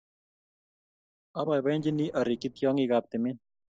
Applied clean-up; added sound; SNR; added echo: neural separator model SepFormer DNS4.